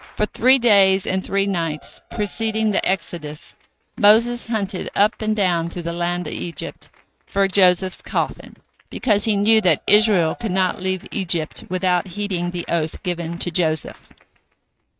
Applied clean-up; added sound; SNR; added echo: neural mask model RNNoise.